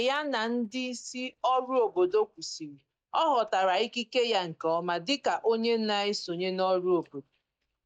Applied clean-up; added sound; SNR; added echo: neural mask model DeepFilterNet 3.